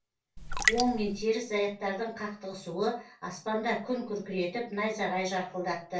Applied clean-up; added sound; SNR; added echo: none; Raindrop; -1 dB; reverberation time 0.2 s.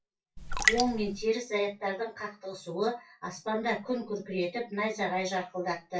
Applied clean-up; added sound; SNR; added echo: classical method WPE with log-MMSE.